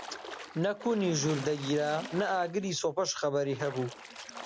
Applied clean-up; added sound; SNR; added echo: none; Splash, splatter; 14 dB; none.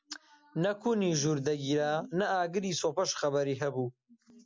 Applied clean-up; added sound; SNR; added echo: none; none; none; none.